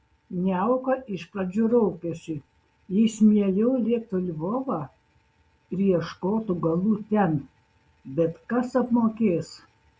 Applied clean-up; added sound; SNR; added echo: none; none; none; none.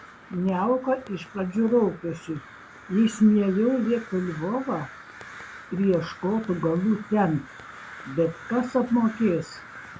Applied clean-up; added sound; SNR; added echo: none; Crow; 18 dB; none.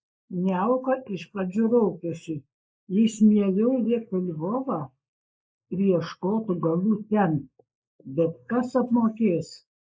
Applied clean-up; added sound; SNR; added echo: neural mask model Resemble Enhance denoiser.